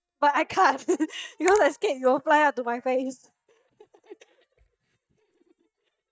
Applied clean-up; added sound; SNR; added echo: neural mask model DeepFilterNet 3.